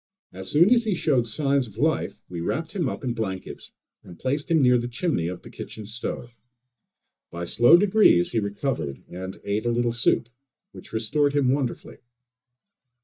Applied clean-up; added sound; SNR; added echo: neural mask model DeepFilterNet 3.